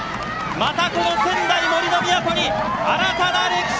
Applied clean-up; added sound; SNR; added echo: none; none; none; none.